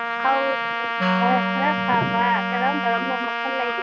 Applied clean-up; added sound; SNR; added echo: none; Trumpet + Wind instrument, woodwind instrument; -1 dB; none.